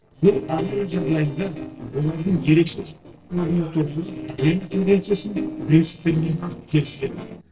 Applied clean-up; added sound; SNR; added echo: neural separator model SepFormer DNS4.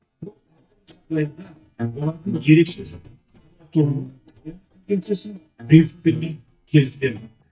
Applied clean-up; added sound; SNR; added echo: neural mask model DeepFilterNet 3.